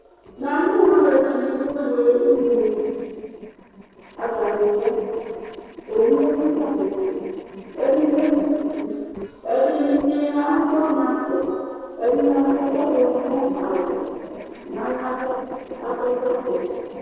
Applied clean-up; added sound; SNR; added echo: neural separator model SepFormer DNS4.